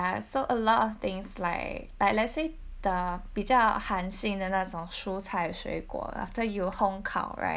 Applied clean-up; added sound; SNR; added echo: none; none; none; none.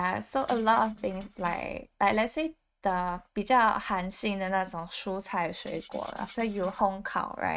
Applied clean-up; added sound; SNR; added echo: neural mask model RNNoise.